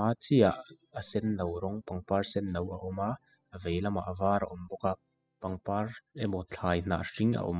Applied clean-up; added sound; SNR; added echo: classical method spectral subtraction.